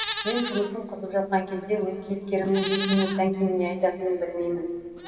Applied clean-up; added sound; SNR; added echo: none; Livestock, farm animals, working animals; 11 dB; reverberation time 2.4 s.